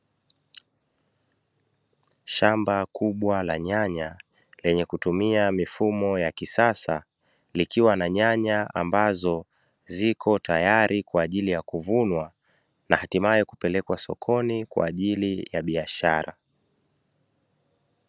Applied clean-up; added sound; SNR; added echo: none; none; none; none.